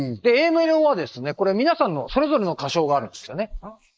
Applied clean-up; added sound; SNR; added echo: neural mask model Resemble Enhance denoiser.